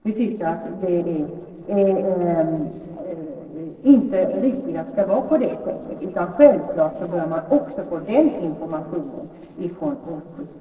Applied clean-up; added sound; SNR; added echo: neural separator model SepFormer DNS4.